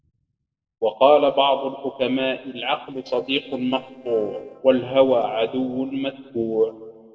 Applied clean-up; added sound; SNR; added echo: neural separator model SepFormer DNS4.